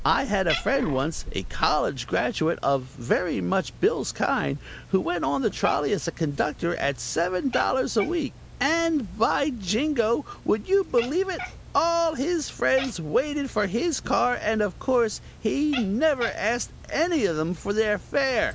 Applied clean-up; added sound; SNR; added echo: none; Cat; 14 dB; none.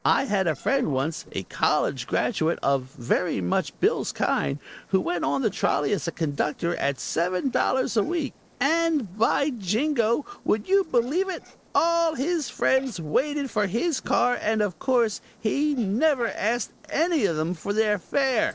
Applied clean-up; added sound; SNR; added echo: neural separator model SepFormer DNS4.